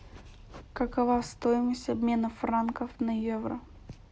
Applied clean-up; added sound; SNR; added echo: none; none; none; none.